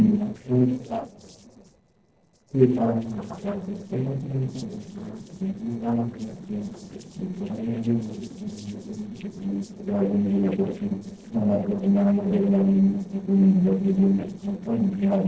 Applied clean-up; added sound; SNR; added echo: neural separator model SepFormer DNS4.